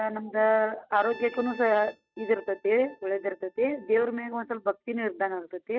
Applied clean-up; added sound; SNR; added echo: neural mask model RNNoise.